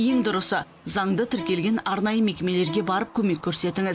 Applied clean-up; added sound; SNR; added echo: none; Bowed string instrument; 16 dB; none.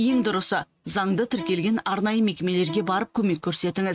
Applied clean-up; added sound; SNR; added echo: neural mask model RNNoise.